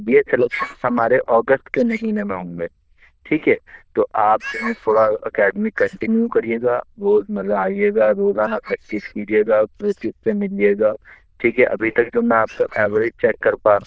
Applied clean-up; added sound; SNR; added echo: neural diffusion model UNIVERSE++.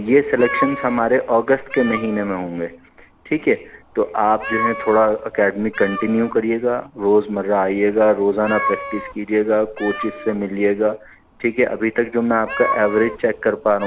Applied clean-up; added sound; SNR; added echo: none; Meow; 12 dB; none.